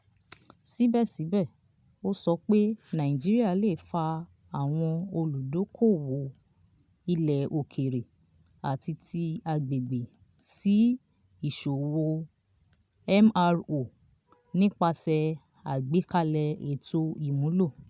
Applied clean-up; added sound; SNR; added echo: none; none; none; none.